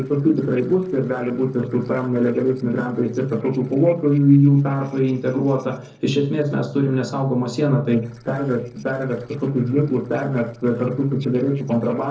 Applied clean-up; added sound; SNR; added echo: neural separator model SepFormer DNS4.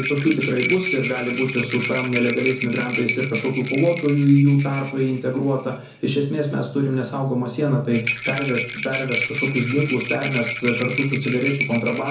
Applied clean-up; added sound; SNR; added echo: none; Rattle; 2 dB; reverberation time 0.7 s.